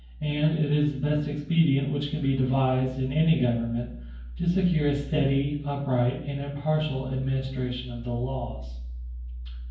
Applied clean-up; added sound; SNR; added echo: none; none; none; reverberation time 0.9 s.